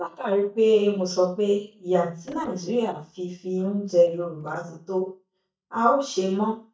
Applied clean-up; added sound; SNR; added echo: neural mask model DeepFilterNet 3.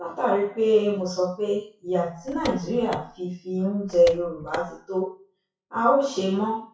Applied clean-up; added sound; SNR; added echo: classical method WPE with log-MMSE.